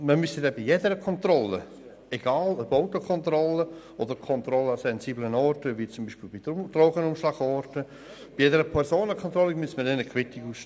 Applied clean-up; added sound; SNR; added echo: none; none; none; none.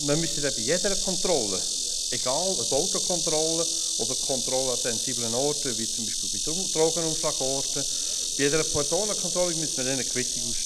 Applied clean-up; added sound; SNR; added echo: none; Insect; -2 dB; none.